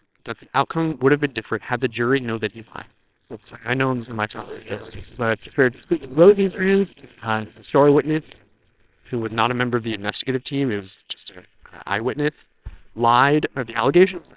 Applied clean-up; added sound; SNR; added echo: neural separator model SepFormer WHAMR!.